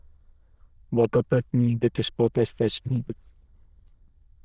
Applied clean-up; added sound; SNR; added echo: neural diffusion model UNIVERSE++.